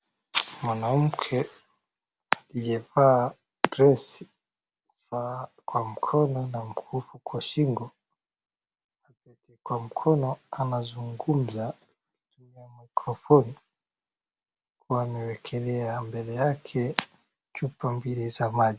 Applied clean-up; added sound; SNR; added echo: none; none; none; none.